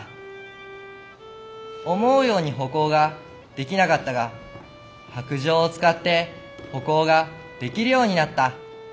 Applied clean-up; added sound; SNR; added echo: none; Bowed string instrument; 19 dB; none.